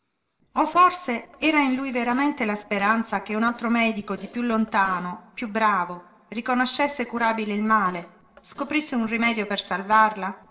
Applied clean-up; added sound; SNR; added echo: neural separator model SepFormer DNS4.